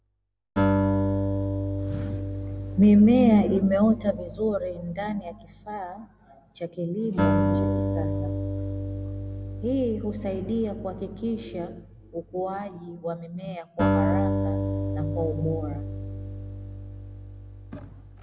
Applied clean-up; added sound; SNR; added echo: none; Acoustic guitar; 2 dB; none.